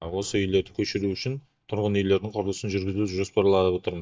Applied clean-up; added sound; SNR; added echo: neural mask model DeepFilterNet 3.